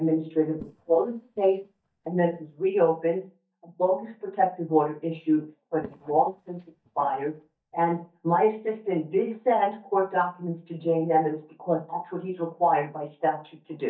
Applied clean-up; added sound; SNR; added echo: neural mask model DeepFilterNet 3.